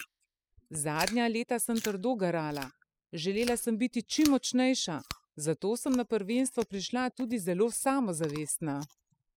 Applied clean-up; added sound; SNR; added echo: classical method spectral subtraction.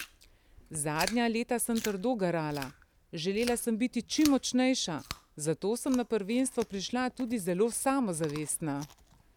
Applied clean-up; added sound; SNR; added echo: none; Chewing, mastication; 16 dB; none.